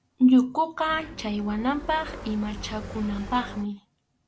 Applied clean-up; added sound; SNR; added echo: none; Motorcycle; 13 dB; none.